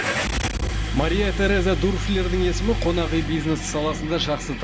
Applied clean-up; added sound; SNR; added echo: none; Engine starting / Car; 1 dB; reverberation time 1.3 s.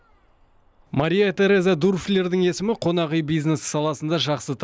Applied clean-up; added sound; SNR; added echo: none; none; none; none.